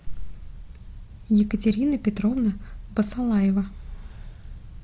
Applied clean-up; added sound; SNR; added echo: none; none; none; none.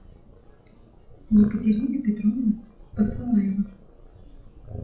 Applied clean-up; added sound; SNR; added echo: classical method WPE with log-MMSE.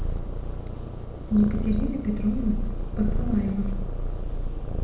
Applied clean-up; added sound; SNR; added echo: none; Purr; -1 dB; reverberation time 0.8 s.